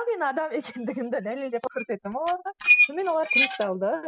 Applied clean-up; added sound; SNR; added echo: classical method spectral subtraction.